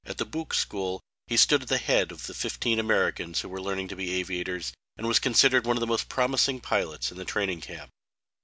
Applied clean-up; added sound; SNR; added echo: none; none; none; none.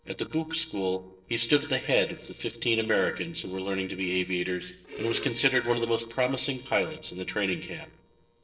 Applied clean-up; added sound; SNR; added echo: neural separator model SepFormer DNS4.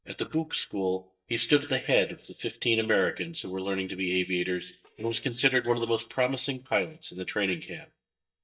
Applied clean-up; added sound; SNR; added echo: neural mask model DeepFilterNet 3.